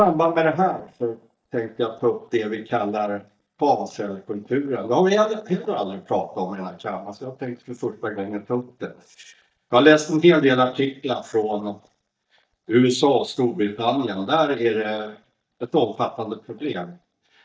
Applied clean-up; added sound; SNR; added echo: neural mask model DeepFilterNet 3.